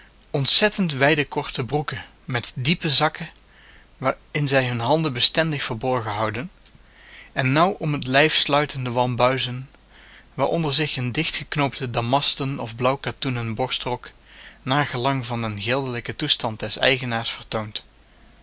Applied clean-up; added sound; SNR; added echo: none; none; none; none.